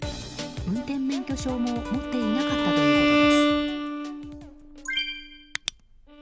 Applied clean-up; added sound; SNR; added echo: none; Bowed string instrument; -4 dB; none.